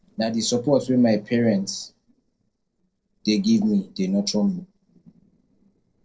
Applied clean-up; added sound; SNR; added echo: neural separator model SepFormer DNS4.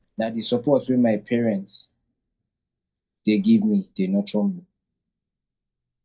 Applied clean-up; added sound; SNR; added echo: neural mask model DeepFilterNet 3.